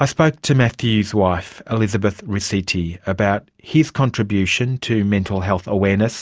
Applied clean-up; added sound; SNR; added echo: none; none; none; none.